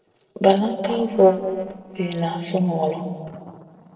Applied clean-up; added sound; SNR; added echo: neural separator model SepFormer DNS4.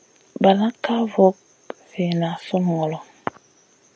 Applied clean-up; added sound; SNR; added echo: none; none; none; none.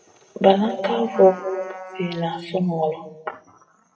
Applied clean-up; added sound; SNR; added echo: classical method WPE with log-MMSE.